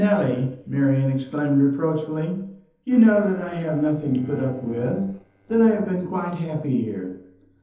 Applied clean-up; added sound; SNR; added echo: neural separator model SepFormer DNS4.